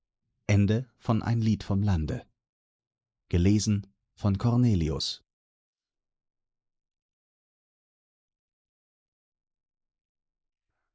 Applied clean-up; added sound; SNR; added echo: neural mask model Resemble Enhance denoiser.